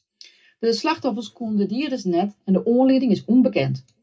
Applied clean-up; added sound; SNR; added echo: none; none; none; reverberation time 0.2 s.